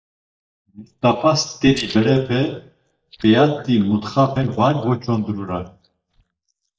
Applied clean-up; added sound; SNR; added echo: neural mask model DeepFilterNet 3.